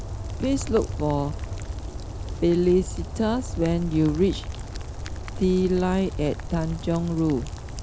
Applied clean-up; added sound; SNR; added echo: none; Rain; 7 dB; none.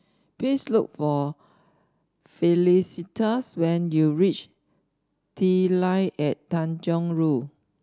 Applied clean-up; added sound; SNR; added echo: none; none; none; none.